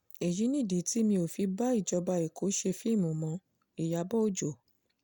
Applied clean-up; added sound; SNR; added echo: none; none; none; none.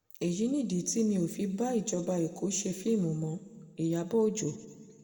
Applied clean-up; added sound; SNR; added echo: none; none; none; reverberation time 1.2 s.